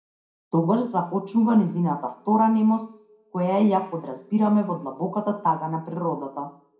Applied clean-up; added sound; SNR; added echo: none; none; none; reverberation time 0.5 s.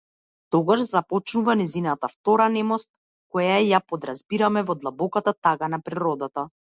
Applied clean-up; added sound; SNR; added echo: none; none; none; none.